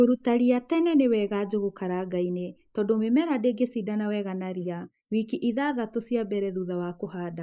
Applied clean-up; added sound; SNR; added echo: neural mask model Resemble Enhance denoiser.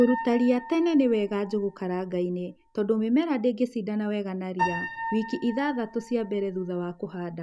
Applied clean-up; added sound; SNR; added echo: none; Piano; 12 dB; none.